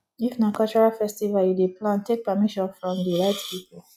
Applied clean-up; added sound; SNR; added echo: classical method log-MMSE.